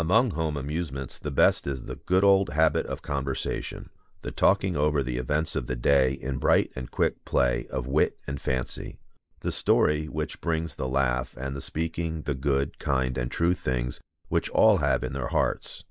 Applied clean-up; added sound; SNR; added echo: neural mask model Resemble Enhance denoiser.